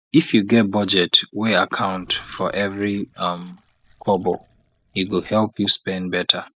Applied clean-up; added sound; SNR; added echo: neural mask model DeepFilterNet 3.